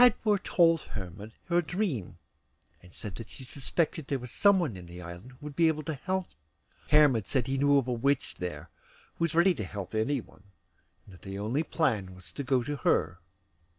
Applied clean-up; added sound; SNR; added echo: none; none; none; none.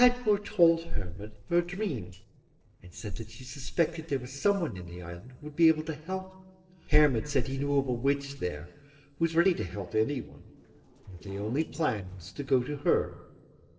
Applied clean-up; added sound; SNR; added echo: neural separator model SepFormer DNS4.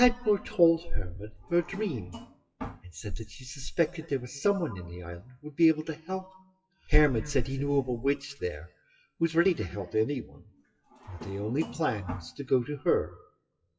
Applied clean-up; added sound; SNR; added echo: classical method WPE with log-MMSE.